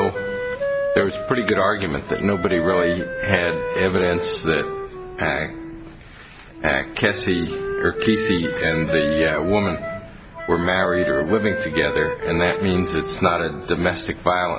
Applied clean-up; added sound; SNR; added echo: none; Wind instrument, woodwind instrument; 5 dB; none.